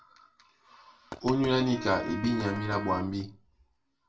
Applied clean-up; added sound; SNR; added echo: none; Wind instrument, woodwind instrument; 10 dB; reverberation time 0.2 s.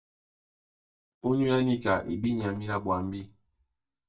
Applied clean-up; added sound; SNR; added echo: neural mask model DeepFilterNet 3.